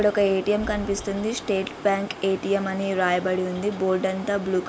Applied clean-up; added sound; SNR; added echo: none; Boom; 20 dB; none.